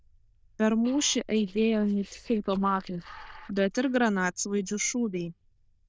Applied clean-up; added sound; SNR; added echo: neural diffusion model UNIVERSE++.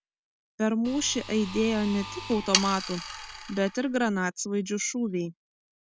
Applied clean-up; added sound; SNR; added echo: none; Sawing; 7 dB; none.